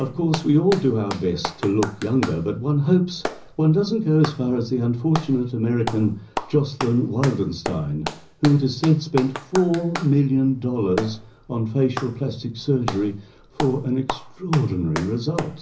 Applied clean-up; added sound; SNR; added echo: none; Clapping; 12 dB; reverberation time 0.5 s.